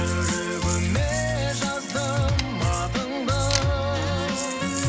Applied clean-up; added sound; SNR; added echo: none; Rattle (instrument) + Camera; 11 dB; none.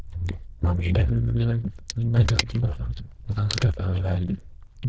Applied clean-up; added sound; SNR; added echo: neural diffusion model UNIVERSE++.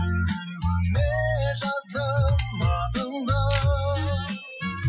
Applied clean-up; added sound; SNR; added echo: classical method Wiener filter.